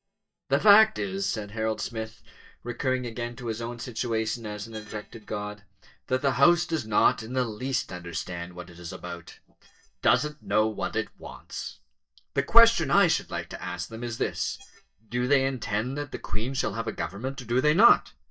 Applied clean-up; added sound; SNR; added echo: neural mask model DeepFilterNet 3.